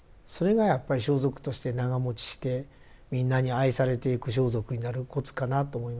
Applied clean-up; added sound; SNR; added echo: none; none; none; none.